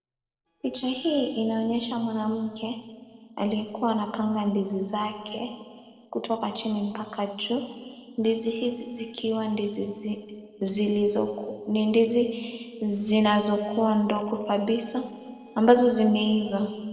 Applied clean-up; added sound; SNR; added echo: neural separator model SepFormer DNS4.